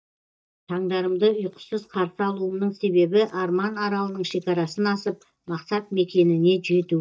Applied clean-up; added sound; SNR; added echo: neural mask model DeepFilterNet 3.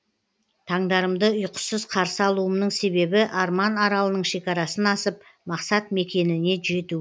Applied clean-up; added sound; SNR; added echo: none; none; none; none.